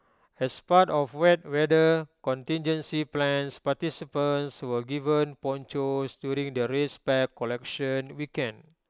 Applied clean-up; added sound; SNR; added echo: none; none; none; none.